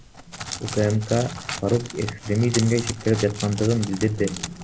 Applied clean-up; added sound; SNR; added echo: none; Crackle; 11 dB; none.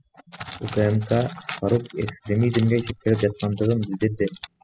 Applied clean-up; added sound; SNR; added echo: classical method spectral subtraction.